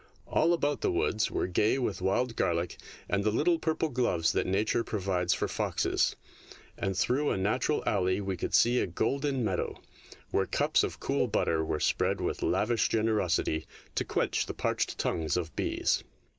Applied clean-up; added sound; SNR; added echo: neural mask model Resemble Enhance denoiser.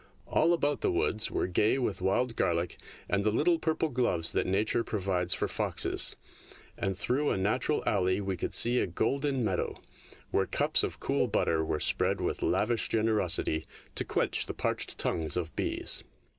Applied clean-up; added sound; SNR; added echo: none; Cowbell; 13 dB; none.